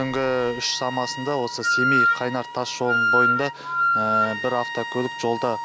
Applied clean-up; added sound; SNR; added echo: none; Wind instrument, woodwind instrument; -1 dB; none.